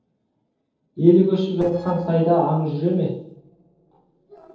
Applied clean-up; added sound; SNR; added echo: neural separator model SepFormer DNS4.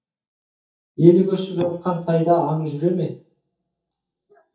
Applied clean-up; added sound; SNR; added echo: neural mask model DeepFilterNet 3.